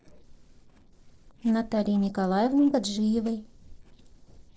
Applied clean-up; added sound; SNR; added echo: neural separator model SepFormer DNS4.